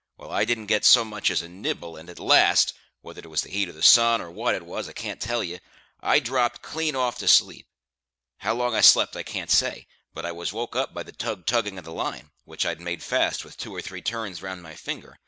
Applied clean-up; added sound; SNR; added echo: none; none; none; none.